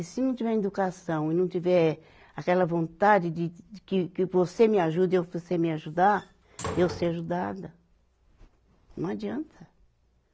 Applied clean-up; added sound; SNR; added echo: none; Slam; 13 dB; none.